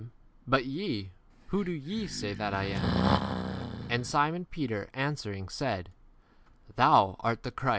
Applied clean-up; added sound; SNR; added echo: none; Breathing; 2 dB; none.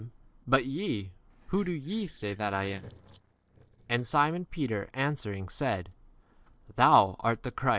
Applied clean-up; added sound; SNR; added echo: neural separator model SepFormer DNS4.